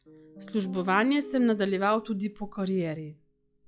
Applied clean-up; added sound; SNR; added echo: classical method log-MMSE.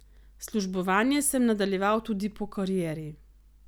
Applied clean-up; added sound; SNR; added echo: none; none; none; none.